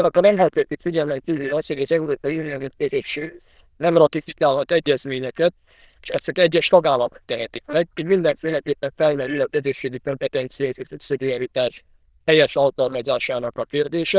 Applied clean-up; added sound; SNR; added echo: neural diffusion model UNIVERSE++.